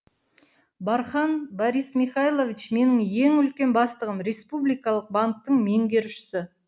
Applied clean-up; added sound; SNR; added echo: none; none; none; none.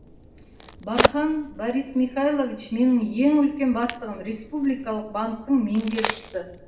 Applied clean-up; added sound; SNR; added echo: none; Crack; 8 dB; reverberation time 0.8 s.